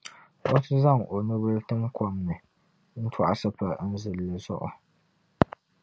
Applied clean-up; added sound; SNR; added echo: none; none; none; none.